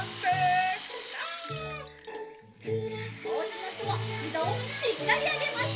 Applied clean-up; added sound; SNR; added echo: none; Rattle (instrument); 8 dB; reverberation time 0.3 s.